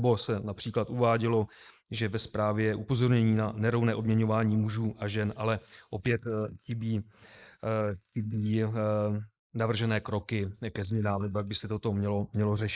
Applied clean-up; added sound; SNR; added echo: neural mask model Resemble Enhance denoiser.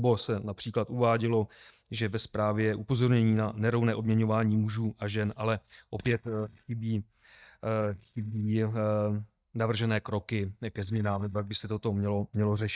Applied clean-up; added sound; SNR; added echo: neural mask model DeepFilterNet 3.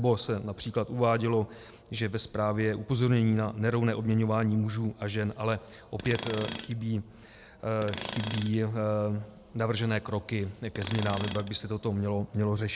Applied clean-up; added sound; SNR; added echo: none; Tools; 12 dB; none.